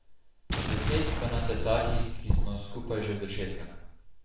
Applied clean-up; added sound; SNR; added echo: none; Explosion; 4 dB; reverberation time 0.8 s.